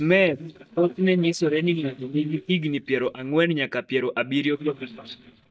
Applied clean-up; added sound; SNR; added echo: neural mask model DeepFilterNet 3.